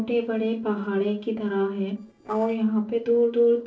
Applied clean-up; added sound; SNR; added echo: neural separator model SepFormer DNS4.